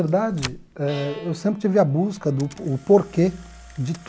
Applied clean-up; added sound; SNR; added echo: none; Camera + Bowed string instrument; 19 dB; none.